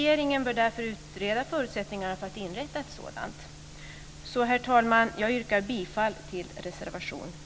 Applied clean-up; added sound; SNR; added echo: none; none; none; none.